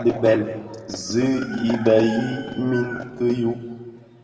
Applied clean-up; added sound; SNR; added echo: none; none; none; reverberation time 1.6 s.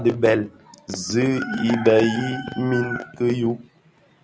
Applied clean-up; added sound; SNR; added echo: none; none; none; none.